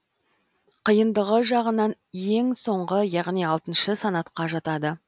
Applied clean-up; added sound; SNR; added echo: none; none; none; none.